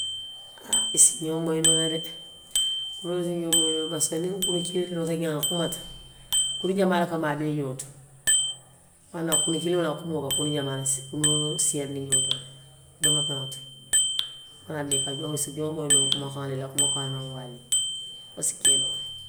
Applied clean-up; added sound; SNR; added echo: none; Bicycle bell; 0 dB; none.